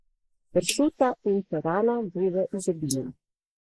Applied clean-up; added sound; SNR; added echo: neural mask model Resemble Enhance denoiser.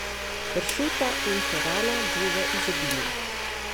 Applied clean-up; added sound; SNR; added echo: none; Domestic sounds, home sounds; -4 dB; none.